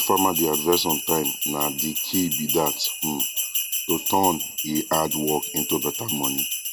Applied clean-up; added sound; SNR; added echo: none; Bell; 1 dB; none.